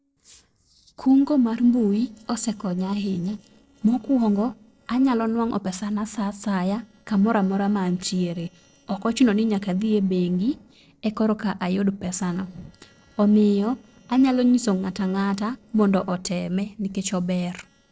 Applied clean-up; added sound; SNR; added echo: neural separator model SepFormer DNS4.